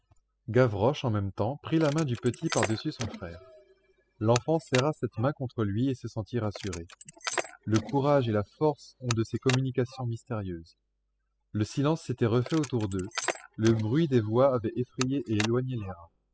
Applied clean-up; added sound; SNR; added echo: classical method spectral subtraction.